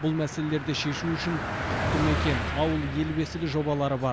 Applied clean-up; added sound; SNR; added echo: none; Car passing by; 3 dB; none.